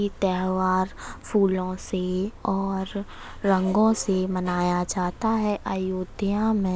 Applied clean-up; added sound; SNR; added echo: none; none; none; none.